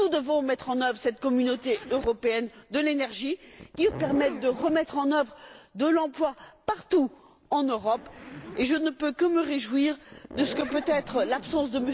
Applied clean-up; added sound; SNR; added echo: none; Zipper (clothing); 15 dB; none.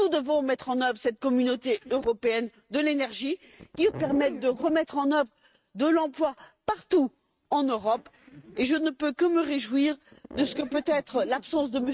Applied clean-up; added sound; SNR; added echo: neural mask model RNNoise.